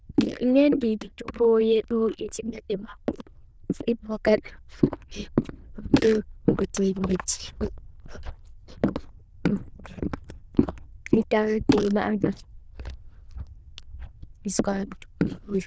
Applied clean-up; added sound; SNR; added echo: neural diffusion model UNIVERSE++.